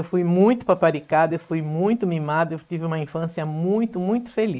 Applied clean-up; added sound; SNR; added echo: neural mask model Resemble Enhance denoiser.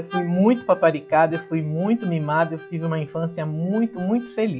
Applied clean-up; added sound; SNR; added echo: classical method log-MMSE.